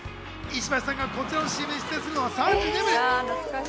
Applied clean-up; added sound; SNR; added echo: none; Car passing by / Traffic noise, roadway noise; 12 dB; none.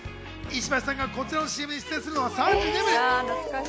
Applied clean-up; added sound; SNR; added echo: none; none; none; none.